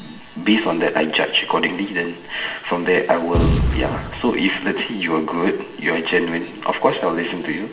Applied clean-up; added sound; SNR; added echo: none; Boom; 1 dB; reverberation time 0.8 s.